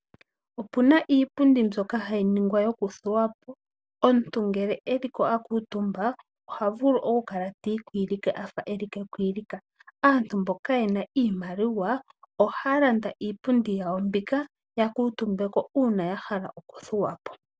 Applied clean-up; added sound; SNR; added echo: none; none; none; none.